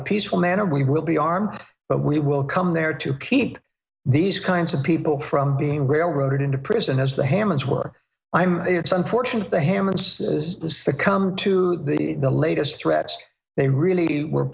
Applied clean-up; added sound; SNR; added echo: none; none; none; none.